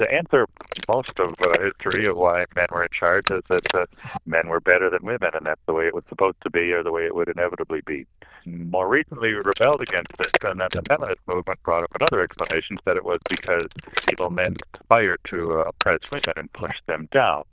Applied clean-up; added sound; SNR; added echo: neural diffusion model UNIVERSE++.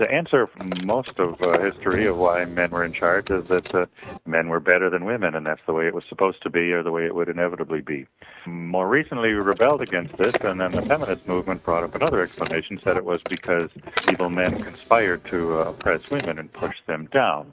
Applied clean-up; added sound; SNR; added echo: neural mask model RNNoise.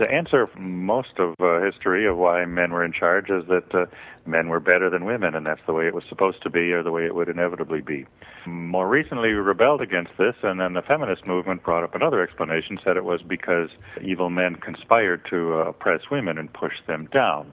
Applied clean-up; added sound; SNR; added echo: none; none; none; none.